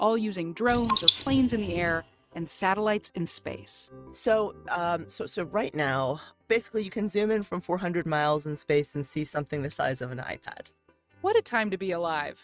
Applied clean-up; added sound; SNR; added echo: neural mask model RNNoise.